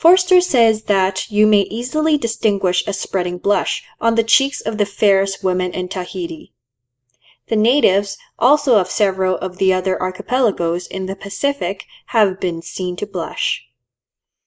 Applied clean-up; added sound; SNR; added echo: neural mask model Resemble Enhance denoiser.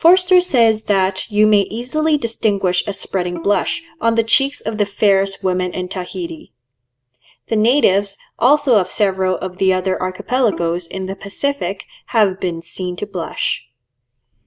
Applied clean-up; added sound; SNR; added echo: none; Bowed string instrument; 20 dB; none.